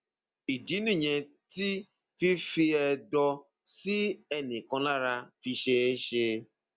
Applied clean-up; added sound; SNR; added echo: none; none; none; none.